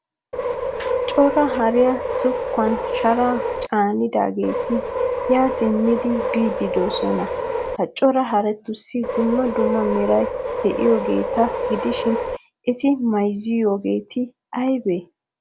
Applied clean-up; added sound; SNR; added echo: none; Subway, metro, underground; 3 dB; none.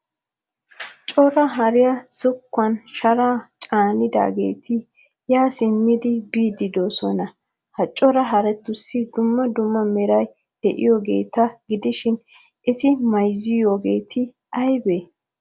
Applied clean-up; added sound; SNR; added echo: none; none; none; none.